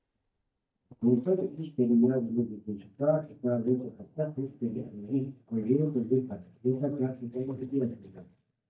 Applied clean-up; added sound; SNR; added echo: neural mask model DeepFilterNet 3.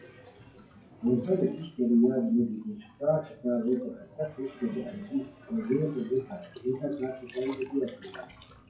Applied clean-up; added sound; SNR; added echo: classical method WPE with log-MMSE.